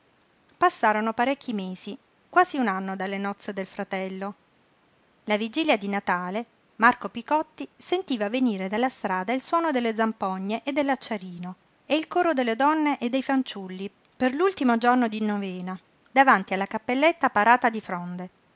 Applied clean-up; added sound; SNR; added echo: none; none; none; none.